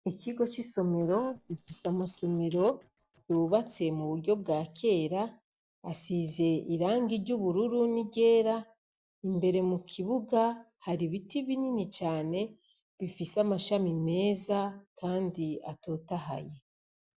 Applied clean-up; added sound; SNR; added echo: neural separator model SepFormer DNS4.